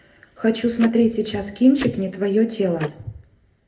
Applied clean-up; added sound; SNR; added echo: none; Tick-tock; 17 dB; reverberation time 0.3 s.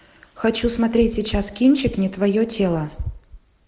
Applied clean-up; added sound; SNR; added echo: none; none; none; none.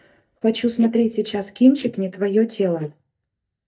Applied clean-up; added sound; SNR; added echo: neural mask model DeepFilterNet 3.